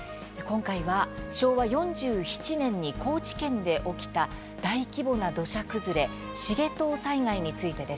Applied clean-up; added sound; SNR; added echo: none; none; none; none.